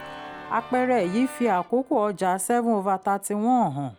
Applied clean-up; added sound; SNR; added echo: none; Organ; 19 dB; none.